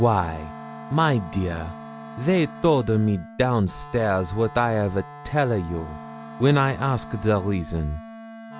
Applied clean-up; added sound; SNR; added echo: none; Wind instrument, woodwind instrument + Wind instrument, woodwind instrument; 15 dB; none.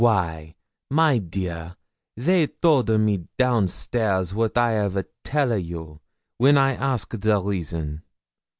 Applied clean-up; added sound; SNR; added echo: none; none; none; none.